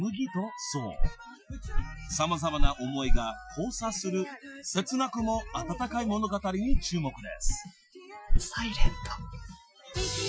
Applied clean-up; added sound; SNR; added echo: classical method Wiener filter.